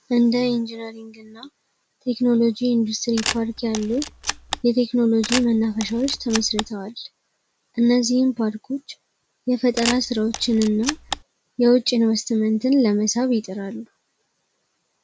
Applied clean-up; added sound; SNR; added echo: none; Camera; 8 dB; none.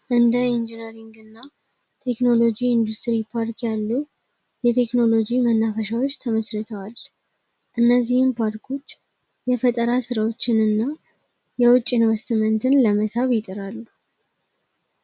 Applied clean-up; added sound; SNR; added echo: none; none; none; none.